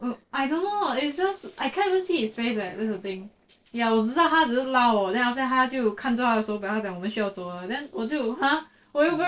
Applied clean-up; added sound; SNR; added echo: neural separator model SepFormer DNS4.